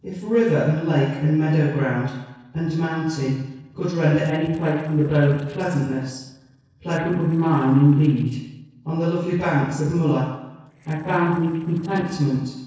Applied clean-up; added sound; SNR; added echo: neural separator model SepFormer DNS4.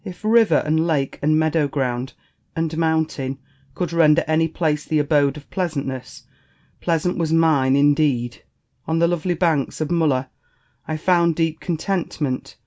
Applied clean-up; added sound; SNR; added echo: none; none; none; none.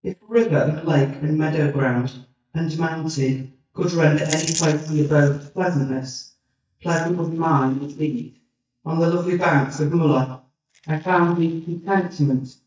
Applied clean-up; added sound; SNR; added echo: neural mask model DeepFilterNet 3.